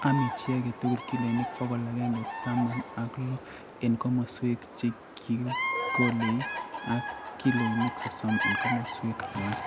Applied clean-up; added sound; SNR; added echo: none; Bird vocalization, bird call, bird song; 5 dB; none.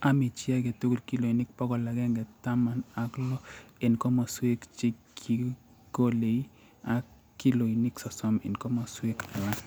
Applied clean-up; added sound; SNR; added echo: none; none; none; none.